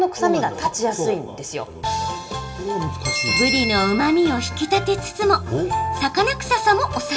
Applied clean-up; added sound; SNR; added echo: none; none; none; reverberation time 0.3 s.